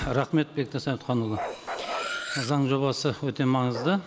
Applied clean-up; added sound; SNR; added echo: none; Bark + Cutlery, silverware; 10 dB; none.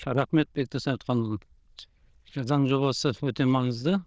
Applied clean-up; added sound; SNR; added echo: neural diffusion model UNIVERSE++.